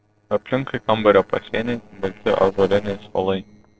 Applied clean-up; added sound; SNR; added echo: neural separator model SepFormer DNS4.